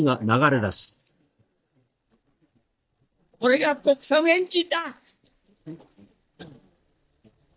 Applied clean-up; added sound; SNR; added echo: neural mask model DeepFilterNet 3.